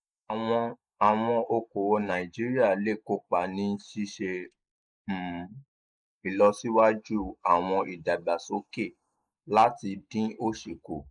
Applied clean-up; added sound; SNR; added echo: neural mask model Resemble Enhance denoiser.